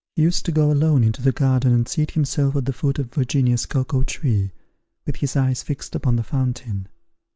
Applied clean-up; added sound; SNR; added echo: none; none; none; none.